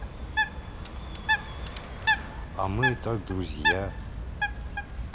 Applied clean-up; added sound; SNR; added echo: none; Bird; -5 dB; none.